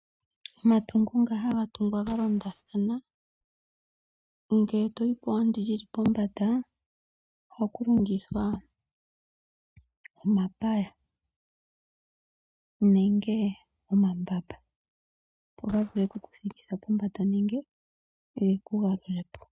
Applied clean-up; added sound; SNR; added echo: neural mask model RNNoise.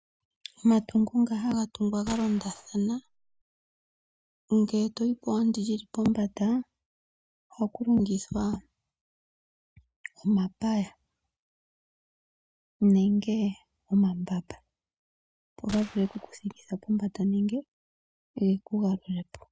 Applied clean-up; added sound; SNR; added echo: none; Gunshot, gunfire; 16 dB; none.